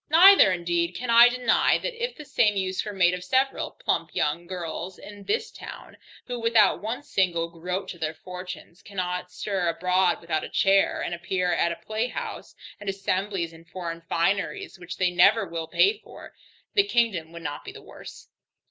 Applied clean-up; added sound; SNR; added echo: none; none; none; none.